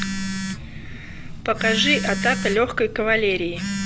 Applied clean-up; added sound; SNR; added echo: none; Telephone; 5 dB; none.